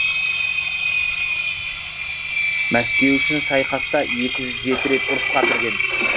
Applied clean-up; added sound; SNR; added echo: none; Engine; -3 dB; none.